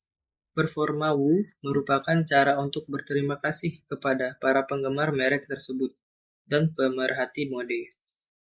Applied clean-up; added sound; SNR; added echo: neural mask model Resemble Enhance denoiser.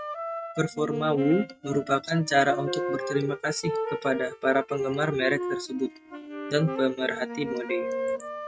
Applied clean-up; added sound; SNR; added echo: neural mask model RNNoise.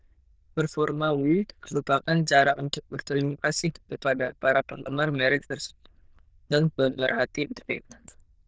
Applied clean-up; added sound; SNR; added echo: neural diffusion model UNIVERSE++.